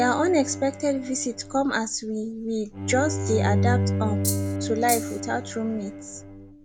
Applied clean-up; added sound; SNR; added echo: none; Rattle (instrument) + Bowed string instrument; 2 dB; none.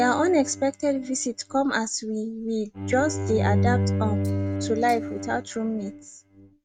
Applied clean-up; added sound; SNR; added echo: neural mask model RNNoise.